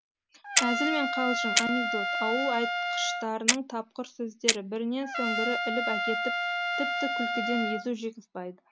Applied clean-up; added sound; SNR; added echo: none; Trumpet + Clock; -3 dB; none.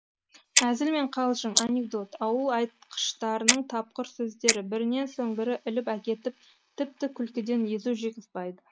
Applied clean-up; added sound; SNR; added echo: neural mask model Resemble Enhance denoiser.